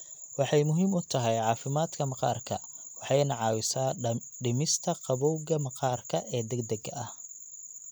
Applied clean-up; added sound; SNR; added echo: none; none; none; none.